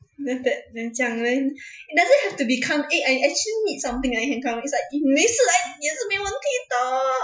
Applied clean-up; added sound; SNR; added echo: classical method Wiener filter.